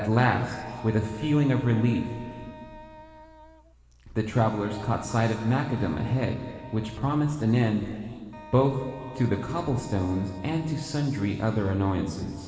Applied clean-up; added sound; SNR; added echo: none; Wind instrument, woodwind instrument; 19 dB; reverberation time 2.3 s.